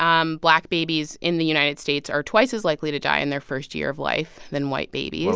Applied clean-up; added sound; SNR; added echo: none; none; none; none.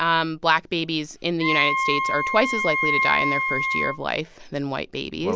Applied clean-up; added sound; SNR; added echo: none; Wind instrument, woodwind instrument; 0 dB; none.